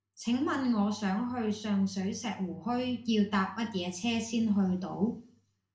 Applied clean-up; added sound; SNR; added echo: none; none; none; reverberation time 0.4 s.